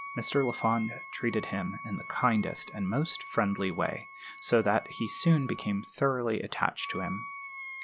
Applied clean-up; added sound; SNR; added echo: none; Wind instrument, woodwind instrument; 13 dB; none.